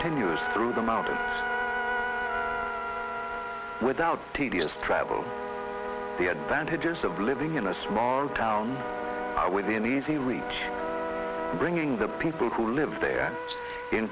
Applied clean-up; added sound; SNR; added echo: none; Rattle; 17 dB; none.